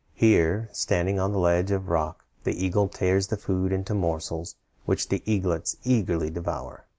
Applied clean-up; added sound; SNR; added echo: none; none; none; none.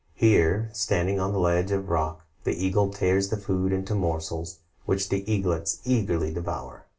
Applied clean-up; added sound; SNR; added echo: none; none; none; reverberation time 0.2 s.